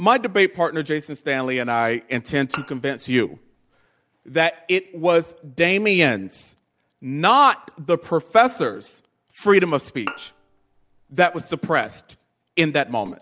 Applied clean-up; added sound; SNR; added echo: none; Bowed string instrument; 16 dB; none.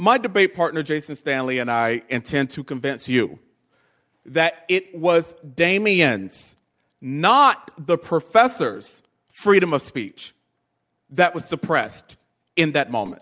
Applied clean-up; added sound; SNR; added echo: none; none; none; none.